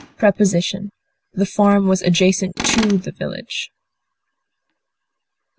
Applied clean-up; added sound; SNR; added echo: none; Tools; 14 dB; none.